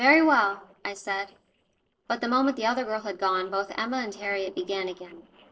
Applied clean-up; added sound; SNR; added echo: neural separator model SepFormer DNS4.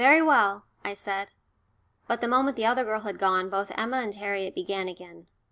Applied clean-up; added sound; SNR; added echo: none; none; none; none.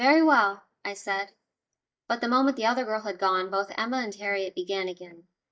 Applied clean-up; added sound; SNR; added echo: neural mask model DeepFilterNet 3.